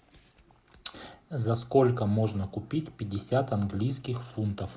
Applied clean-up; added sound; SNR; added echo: none; none; none; none.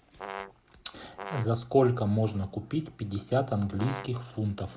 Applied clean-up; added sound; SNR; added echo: none; Brass instrument; 13 dB; none.